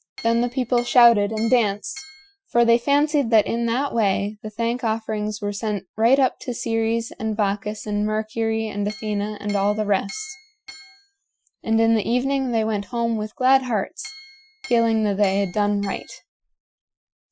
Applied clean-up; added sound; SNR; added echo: classical method Wiener filter.